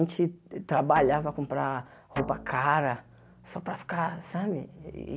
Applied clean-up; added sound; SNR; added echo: none; Guitar; 12 dB; none.